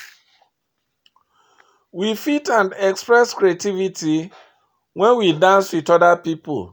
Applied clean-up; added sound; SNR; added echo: none; none; none; none.